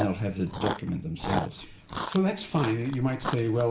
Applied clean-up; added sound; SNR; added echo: none; Chewing, mastication; 7 dB; reverberation time 0.6 s.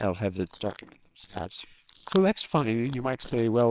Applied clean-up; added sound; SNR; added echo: neural separator model SepFormer WHAMR!.